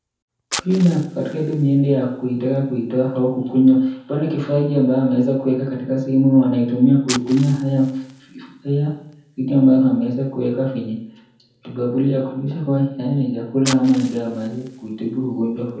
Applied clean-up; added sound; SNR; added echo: none; Fire; 20 dB; reverberation time 0.7 s.